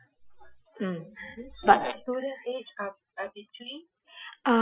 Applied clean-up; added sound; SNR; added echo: classical method Wiener filter.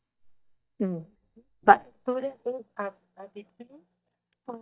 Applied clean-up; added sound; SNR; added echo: neural mask model DeepFilterNet 3.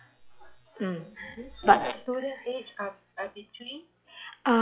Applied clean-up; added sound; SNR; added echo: classical method log-MMSE.